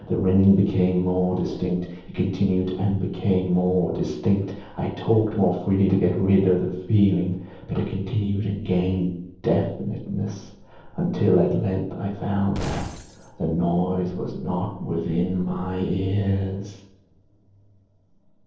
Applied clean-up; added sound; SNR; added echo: neural separator model SepFormer DNS4.